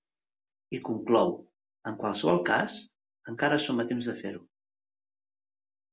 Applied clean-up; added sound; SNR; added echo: none; none; none; none.